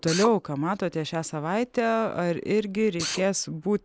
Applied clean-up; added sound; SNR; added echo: neural mask model Resemble Enhance denoiser.